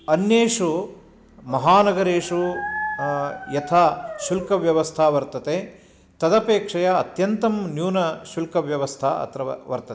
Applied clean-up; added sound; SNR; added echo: none; Dog; 11 dB; none.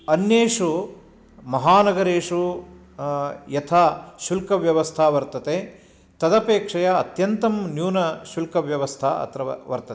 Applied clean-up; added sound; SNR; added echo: none; none; none; none.